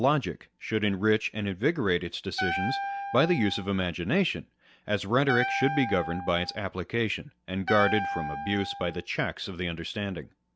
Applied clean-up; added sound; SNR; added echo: none; Wind instrument, woodwind instrument; 6 dB; none.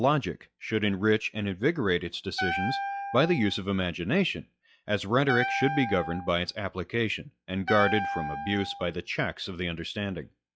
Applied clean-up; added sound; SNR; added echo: classical method log-MMSE.